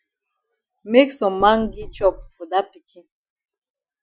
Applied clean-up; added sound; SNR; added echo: classical method Wiener filter.